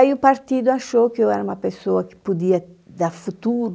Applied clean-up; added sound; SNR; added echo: none; none; none; none.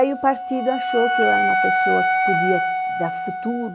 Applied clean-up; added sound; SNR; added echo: none; Wind instrument, woodwind instrument; -2 dB; none.